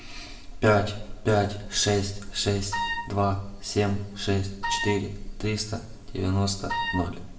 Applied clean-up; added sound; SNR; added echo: none; Wind instrument, woodwind instrument; 5 dB; reverberation time 0.7 s.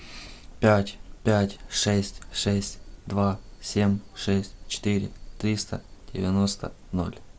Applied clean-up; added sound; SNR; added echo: none; none; none; none.